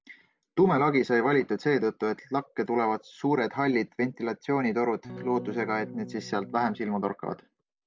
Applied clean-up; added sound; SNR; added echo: none; Electric guitar / Strum; 13 dB; none.